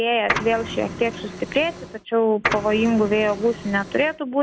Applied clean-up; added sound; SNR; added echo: none; Printer; 8 dB; none.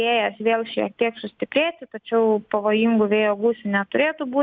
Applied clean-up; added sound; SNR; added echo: none; none; none; none.